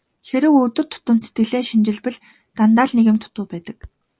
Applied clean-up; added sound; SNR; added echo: none; none; none; none.